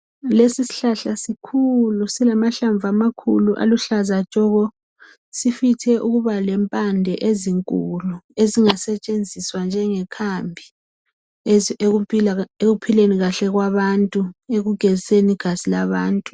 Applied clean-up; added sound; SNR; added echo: none; none; none; none.